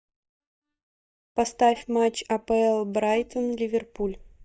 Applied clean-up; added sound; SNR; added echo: neural mask model DeepFilterNet 3.